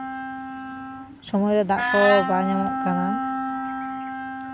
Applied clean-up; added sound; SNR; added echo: none; Wind instrument, woodwind instrument; 2 dB; none.